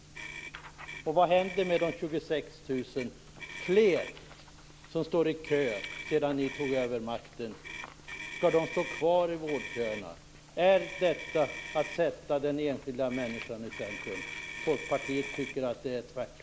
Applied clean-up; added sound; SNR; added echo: none; Motor vehicle (road); 13 dB; none.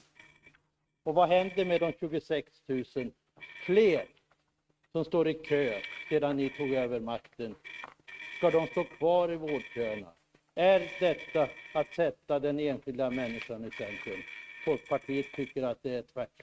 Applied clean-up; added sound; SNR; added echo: neural mask model RNNoise.